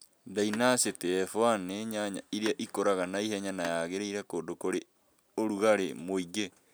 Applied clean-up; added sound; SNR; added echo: none; Telephone; 19 dB; none.